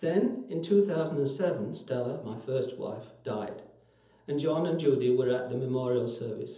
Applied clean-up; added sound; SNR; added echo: none; none; none; reverberation time 0.7 s.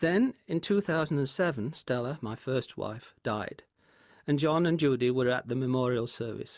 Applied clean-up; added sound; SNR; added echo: none; none; none; none.